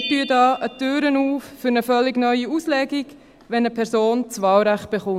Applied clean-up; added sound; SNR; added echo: none; Bell; 20 dB; none.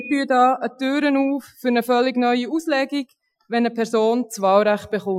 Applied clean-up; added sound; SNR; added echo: classical method Wiener filter.